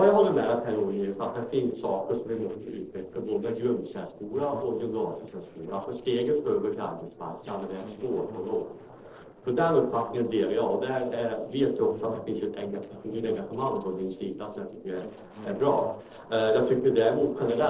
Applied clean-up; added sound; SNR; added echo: neural separator model SepFormer DNS4.